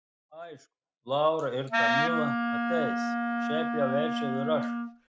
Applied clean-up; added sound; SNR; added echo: none; Wind instrument, woodwind instrument; -3 dB; none.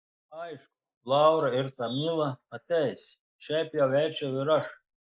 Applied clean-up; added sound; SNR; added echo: neural mask model Resemble Enhance denoiser.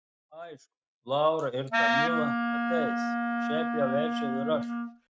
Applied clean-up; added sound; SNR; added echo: neural mask model RNNoise.